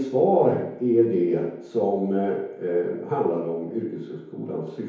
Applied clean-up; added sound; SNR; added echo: none; none; none; reverberation time 1.0 s.